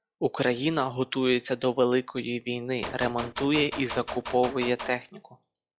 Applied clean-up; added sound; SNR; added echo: classical method log-MMSE.